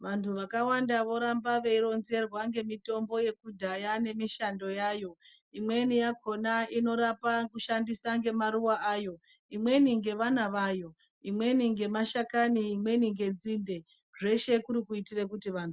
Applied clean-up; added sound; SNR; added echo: none; none; none; none.